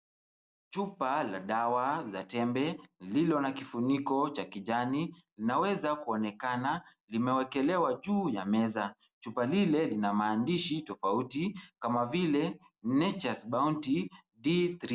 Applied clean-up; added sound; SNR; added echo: none; none; none; none.